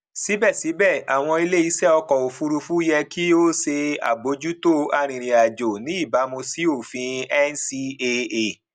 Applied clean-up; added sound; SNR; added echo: none; none; none; none.